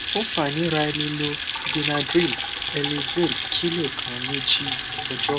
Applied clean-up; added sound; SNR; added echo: none; Sink (filling or washing) / Water tap, faucet / Splash, splatter; -3 dB; none.